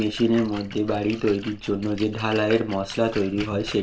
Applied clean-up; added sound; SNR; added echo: none; Splash, splatter; 16 dB; reverberation time 0.3 s.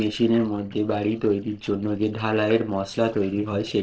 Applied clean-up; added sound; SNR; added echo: neural separator model SepFormer DNS4.